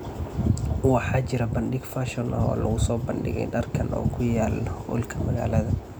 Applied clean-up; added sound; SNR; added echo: none; none; none; none.